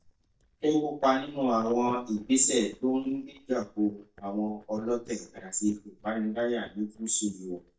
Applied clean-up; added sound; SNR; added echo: neural mask model DeepFilterNet 3.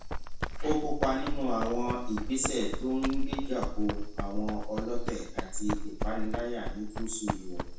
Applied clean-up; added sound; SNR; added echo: none; Run; -2 dB; reverberation time 0.6 s.